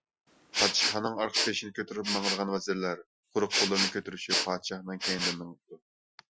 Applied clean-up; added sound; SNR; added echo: classical method Wiener filter.